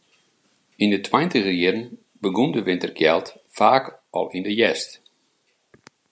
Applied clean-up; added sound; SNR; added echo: none; none; none; none.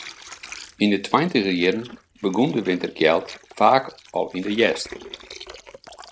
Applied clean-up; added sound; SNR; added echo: neural mask model RNNoise.